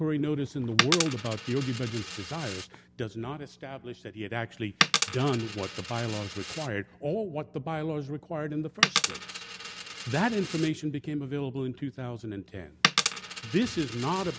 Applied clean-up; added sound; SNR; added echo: none; Coin (dropping); 2 dB; none.